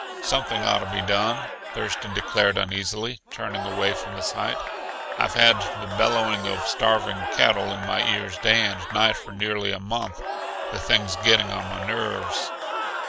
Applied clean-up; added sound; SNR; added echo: none; Crowd / Cheering; 6 dB; none.